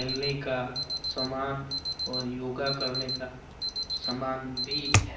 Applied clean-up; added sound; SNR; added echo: none; Alarm; -2 dB; reverberation time 0.8 s.